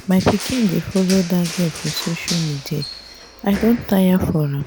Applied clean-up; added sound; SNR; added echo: none; Crushing; 13 dB; none.